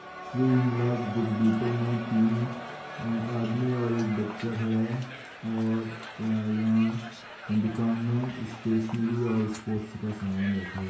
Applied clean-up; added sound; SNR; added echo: none; Crowd; 13 dB; reverberation time 0.6 s.